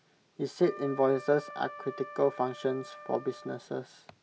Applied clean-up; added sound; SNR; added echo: none; Wind instrument, woodwind instrument; 15 dB; none.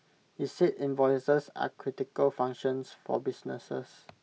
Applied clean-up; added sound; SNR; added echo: none; none; none; none.